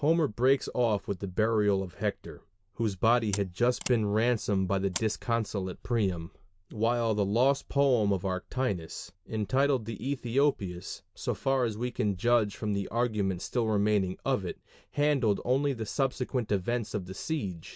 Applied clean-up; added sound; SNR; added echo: none; Mechanisms; 14 dB; none.